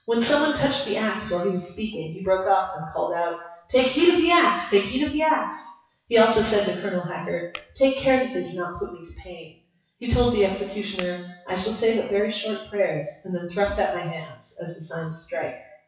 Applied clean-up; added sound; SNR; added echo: classical method WPE with log-MMSE.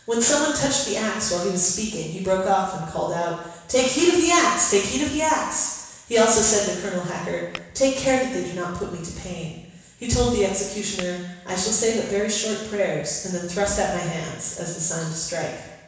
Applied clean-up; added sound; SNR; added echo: none; Tap / Glass; 18 dB; reverberation time 1.1 s.